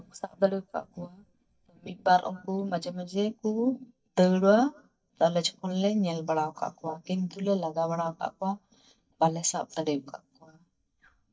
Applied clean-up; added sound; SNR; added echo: neural mask model DeepFilterNet 3.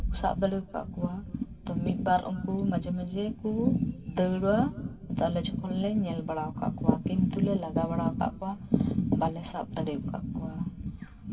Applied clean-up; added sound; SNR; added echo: none; Bass drum; 18 dB; reverberation time 2.0 s.